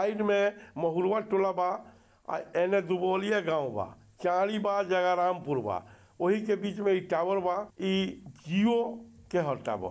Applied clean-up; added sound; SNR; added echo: none; none; none; none.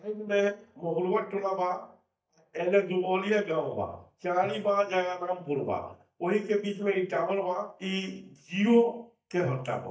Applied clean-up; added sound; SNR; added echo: neural mask model DeepFilterNet 3.